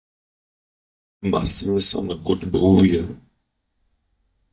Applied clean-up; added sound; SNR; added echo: neural mask model DeepFilterNet 3.